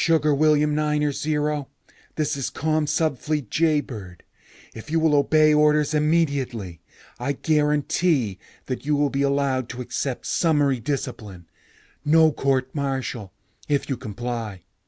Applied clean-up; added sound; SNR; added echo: none; none; none; none.